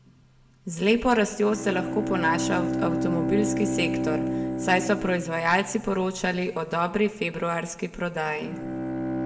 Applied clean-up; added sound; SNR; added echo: none; Bowed string instrument; 4 dB; reverberation time 1.2 s.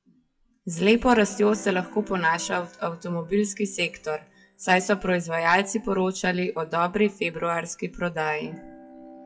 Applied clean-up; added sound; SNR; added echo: classical method WPE with log-MMSE.